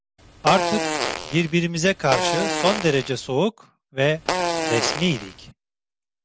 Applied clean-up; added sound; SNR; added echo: none; Fart; 2 dB; none.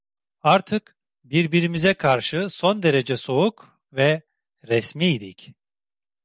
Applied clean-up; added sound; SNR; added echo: none; none; none; none.